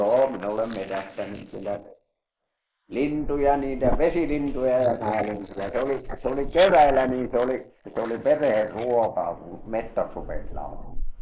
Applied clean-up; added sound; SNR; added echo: neural mask model Resemble Enhance denoiser.